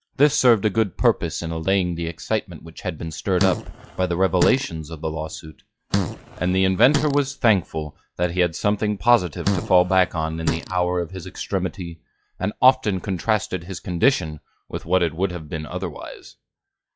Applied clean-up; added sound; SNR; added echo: classical method log-MMSE.